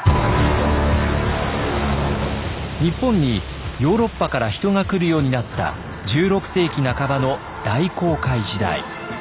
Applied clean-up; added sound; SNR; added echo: none; none; none; none.